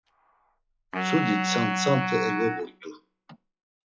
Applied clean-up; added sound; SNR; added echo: classical method log-MMSE.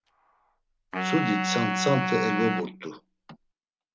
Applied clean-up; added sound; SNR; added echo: none; Wind instrument, woodwind instrument; 1 dB; none.